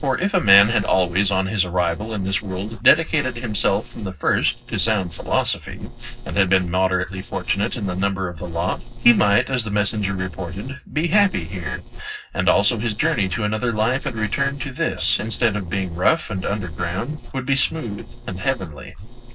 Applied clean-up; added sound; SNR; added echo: neural separator model SepFormer DNS4.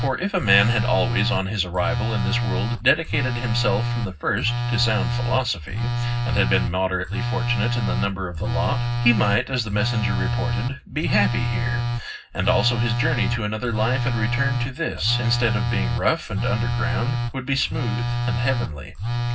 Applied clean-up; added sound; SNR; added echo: none; Telephone; 0 dB; reverberation time 0.4 s.